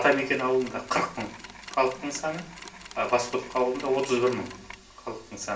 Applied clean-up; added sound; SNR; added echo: none; Mechanisms; 17 dB; reverberation time 0.3 s.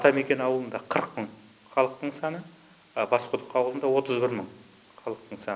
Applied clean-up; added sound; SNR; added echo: none; none; none; none.